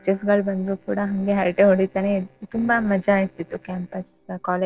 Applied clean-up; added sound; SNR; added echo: neural separator model SepFormer DNS4.